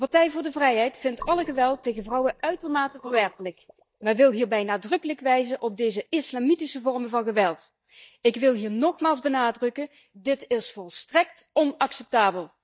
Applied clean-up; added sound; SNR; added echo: neural mask model DeepFilterNet 3.